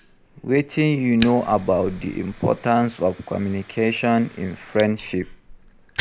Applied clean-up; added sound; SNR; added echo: none; Fire; 15 dB; none.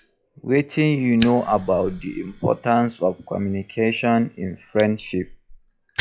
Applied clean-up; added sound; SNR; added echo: classical method log-MMSE.